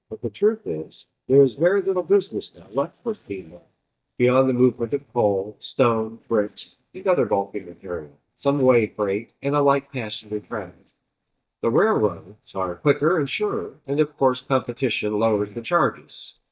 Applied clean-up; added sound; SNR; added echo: neural mask model DeepFilterNet 3.